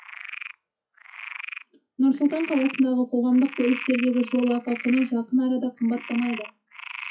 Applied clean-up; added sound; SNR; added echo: classical method WPE with log-MMSE.